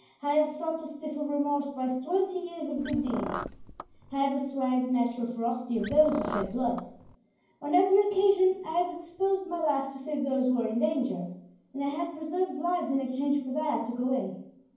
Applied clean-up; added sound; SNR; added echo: none; Car; 9 dB; reverberation time 0.9 s.